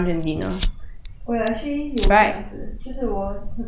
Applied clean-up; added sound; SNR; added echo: none; Fire; 2 dB; none.